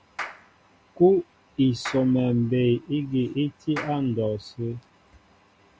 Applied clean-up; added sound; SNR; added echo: none; Clapping; 17 dB; none.